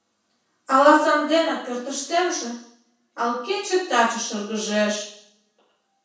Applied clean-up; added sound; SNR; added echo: none; none; none; reverberation time 0.6 s.